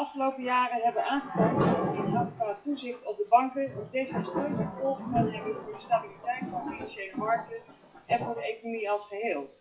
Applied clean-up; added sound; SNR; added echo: classical method WPE with log-MMSE.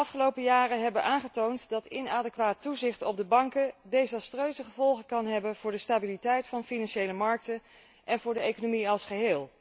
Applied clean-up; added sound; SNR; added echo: none; none; none; none.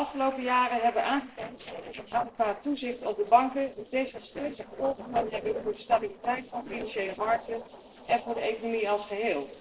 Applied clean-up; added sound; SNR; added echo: neural separator model SepFormer DNS4.